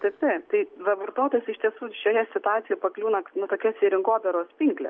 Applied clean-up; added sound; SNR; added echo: none; none; none; none.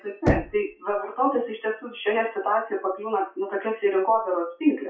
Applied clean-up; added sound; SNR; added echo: classical method WPE with log-MMSE.